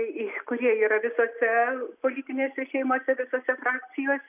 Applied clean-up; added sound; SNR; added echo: none; none; none; none.